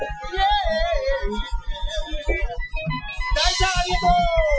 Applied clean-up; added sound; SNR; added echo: classical method Wiener filter.